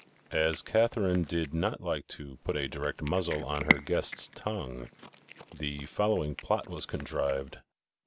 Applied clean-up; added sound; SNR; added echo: none; Cat; 8 dB; none.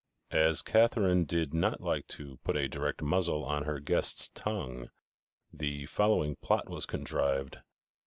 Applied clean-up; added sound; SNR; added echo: none; none; none; none.